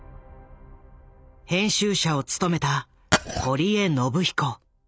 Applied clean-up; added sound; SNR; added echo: none; Glass; -2 dB; none.